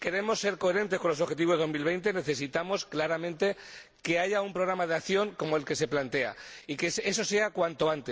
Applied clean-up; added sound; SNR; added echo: none; none; none; none.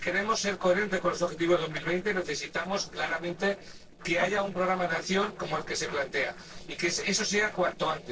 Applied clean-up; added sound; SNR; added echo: neural separator model SepFormer DNS4.